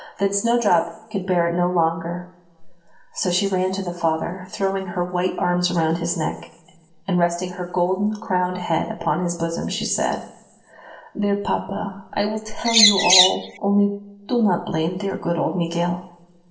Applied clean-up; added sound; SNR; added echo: none; Bird; -5 dB; reverberation time 0.9 s.